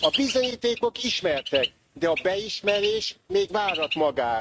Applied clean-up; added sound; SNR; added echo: neural mask model RNNoise.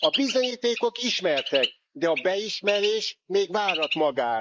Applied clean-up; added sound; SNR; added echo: neural mask model Resemble Enhance denoiser.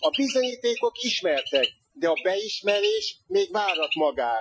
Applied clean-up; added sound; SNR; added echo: classical method Wiener filter.